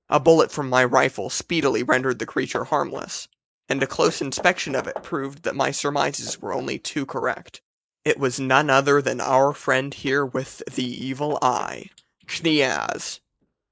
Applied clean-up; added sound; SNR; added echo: neural mask model Resemble Enhance denoiser.